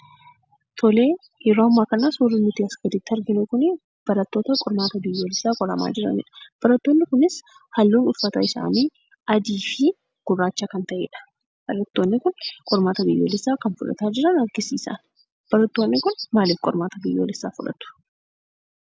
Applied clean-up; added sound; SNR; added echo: none; none; none; none.